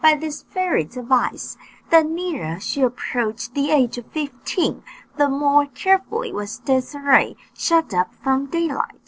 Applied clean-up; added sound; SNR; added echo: neural separator model SepFormer DNS4.